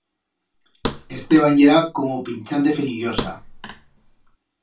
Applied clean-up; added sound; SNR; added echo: none; Thump, thud; 11 dB; reverberation time 0.2 s.